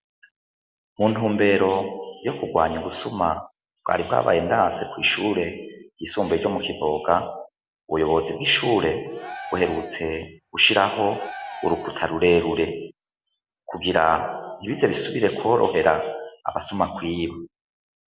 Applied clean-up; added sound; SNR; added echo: none; Cheering; 15 dB; none.